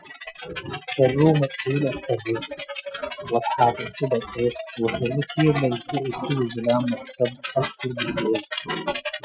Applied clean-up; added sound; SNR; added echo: classical method Wiener filter.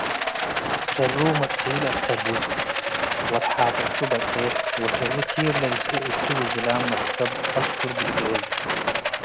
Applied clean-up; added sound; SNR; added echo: none; Rattle; -2 dB; none.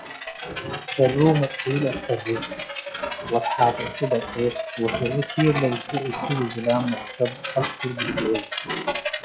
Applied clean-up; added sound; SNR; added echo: classical method log-MMSE.